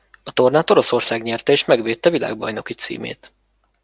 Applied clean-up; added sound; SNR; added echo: none; none; none; none.